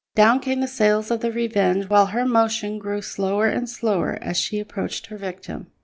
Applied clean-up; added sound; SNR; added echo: none; none; none; none.